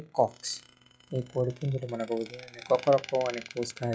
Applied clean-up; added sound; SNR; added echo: classical method log-MMSE.